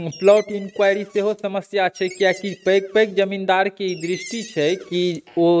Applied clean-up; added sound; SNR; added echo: neural mask model RNNoise.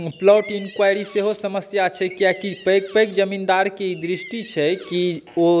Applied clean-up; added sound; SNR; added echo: none; Door; 16 dB; none.